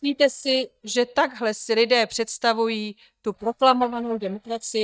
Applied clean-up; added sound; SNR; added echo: neural mask model DeepFilterNet 3.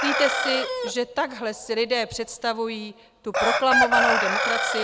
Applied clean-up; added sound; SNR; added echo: none; Chicken, rooster; -1 dB; none.